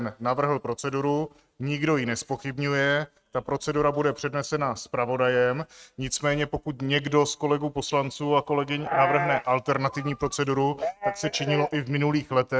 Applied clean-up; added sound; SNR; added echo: neural mask model RNNoise.